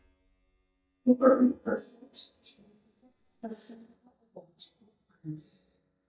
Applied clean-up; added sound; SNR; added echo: neural mask model DeepFilterNet 3.